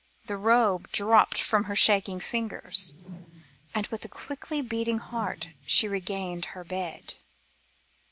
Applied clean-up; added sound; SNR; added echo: none; Whoosh, swoosh, swish; 18 dB; none.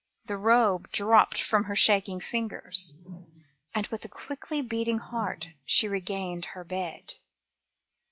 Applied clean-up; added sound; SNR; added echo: classical method log-MMSE.